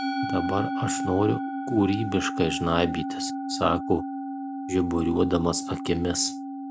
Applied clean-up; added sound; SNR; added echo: none; Musical instrument; 5 dB; none.